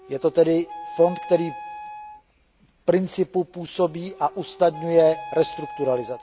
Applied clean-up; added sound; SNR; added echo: none; Wind instrument, woodwind instrument; 15 dB; none.